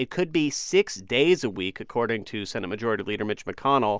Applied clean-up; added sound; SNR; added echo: none; none; none; none.